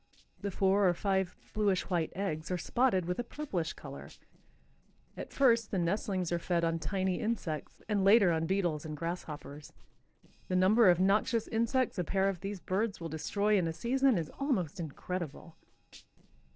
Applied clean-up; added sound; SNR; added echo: neural separator model SepFormer DNS4.